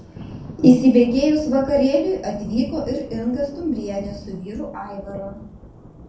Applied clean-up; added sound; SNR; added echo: none; Thunder / Rain; 17 dB; reverberation time 0.5 s.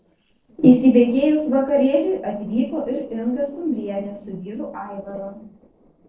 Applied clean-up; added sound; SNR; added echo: neural separator model SepFormer DNS4.